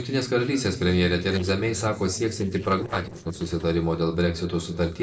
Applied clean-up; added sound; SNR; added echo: neural separator model SepFormer DNS4.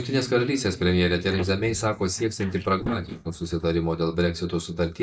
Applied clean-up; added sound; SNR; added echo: neural mask model DeepFilterNet 3.